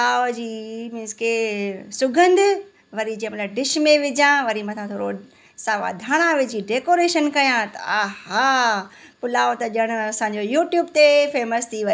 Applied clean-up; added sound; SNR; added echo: none; none; none; none.